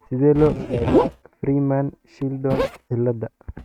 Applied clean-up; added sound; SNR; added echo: neural mask model RNNoise.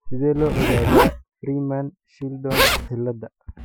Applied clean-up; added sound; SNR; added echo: classical method Wiener filter.